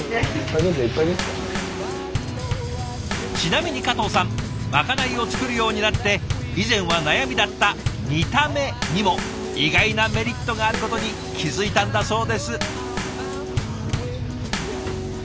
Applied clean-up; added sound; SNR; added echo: none; Bass drum / Snare drum / Drum kit; 4 dB; none.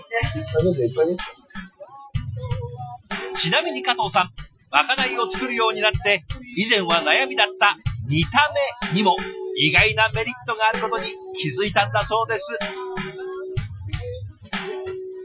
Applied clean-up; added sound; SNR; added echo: classical method Wiener filter.